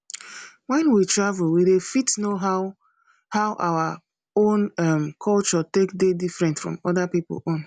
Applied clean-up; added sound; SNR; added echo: none; none; none; none.